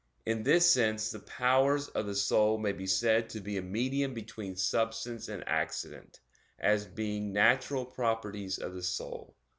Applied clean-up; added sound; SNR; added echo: none; none; none; none.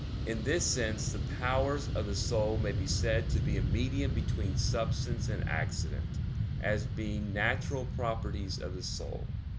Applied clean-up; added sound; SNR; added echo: none; Fixed-wing aircraft, airplane; -3 dB; none.